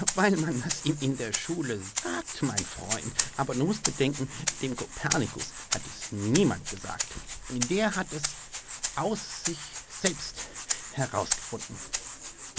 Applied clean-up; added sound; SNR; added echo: none; Rattle (instrument); 3 dB; none.